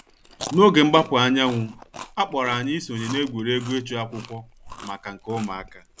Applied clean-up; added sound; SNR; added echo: none; Chewing, mastication; 17 dB; none.